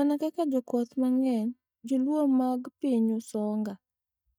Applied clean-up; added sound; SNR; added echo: neural mask model DeepFilterNet 3.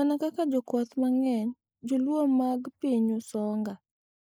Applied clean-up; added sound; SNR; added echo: neural mask model Resemble Enhance denoiser.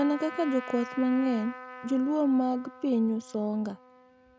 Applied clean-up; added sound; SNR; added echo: none; Trumpet; 15 dB; none.